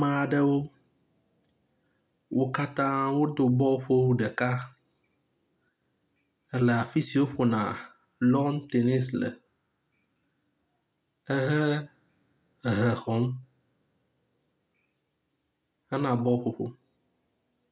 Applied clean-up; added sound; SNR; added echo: none; none; none; none.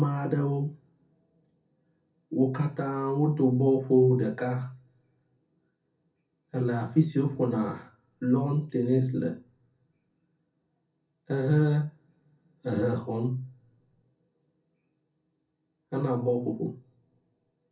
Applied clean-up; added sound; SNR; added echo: none; none; none; reverberation time 0.3 s.